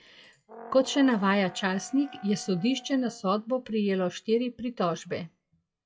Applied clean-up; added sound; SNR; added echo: classical method WPE with log-MMSE.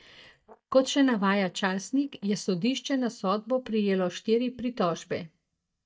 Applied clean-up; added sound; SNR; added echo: neural mask model DeepFilterNet 3.